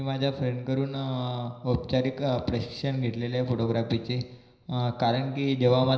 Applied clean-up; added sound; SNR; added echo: none; none; none; reverberation time 0.9 s.